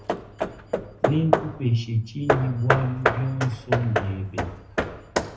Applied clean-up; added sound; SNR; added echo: none; Hammer / Wood; 0 dB; reverberation time 0.3 s.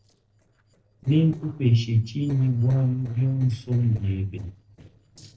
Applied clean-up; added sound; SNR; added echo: neural separator model SepFormer DNS4.